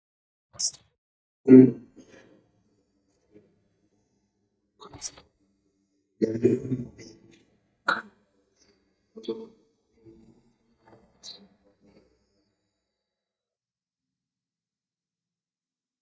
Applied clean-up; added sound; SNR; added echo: neural mask model DeepFilterNet 3.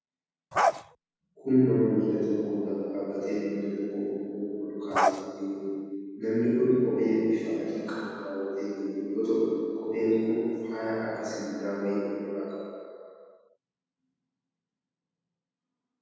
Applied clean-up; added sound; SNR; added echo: none; Bark; 0 dB; reverberation time 2.1 s.